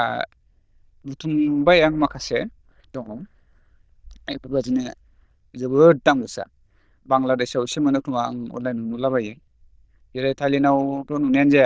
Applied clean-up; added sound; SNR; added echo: neural diffusion model UNIVERSE++.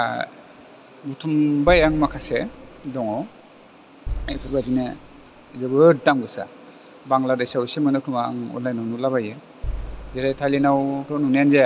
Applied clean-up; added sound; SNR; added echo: none; Boom; 12 dB; none.